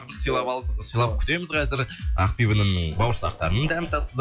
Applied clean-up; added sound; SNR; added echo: classical method log-MMSE.